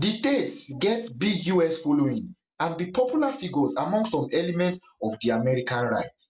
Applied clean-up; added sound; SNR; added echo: none; none; none; none.